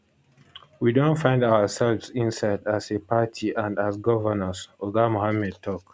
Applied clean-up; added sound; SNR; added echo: none; none; none; none.